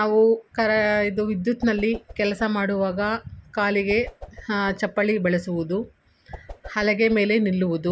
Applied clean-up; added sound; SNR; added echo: none; Whoosh, swoosh, swish; 20 dB; none.